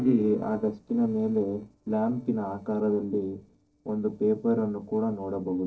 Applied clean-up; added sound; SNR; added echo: neural separator model SepFormer DNS4.